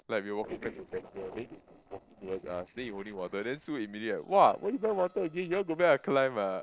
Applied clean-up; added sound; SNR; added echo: neural separator model SepFormer DNS4.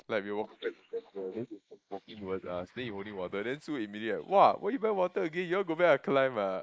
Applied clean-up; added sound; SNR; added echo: neural mask model Resemble Enhance denoiser.